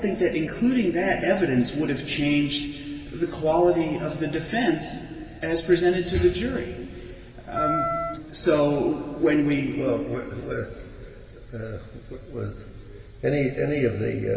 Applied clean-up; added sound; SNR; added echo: none; Wind instrument, woodwind instrument; 4 dB; reverberation time 2.5 s.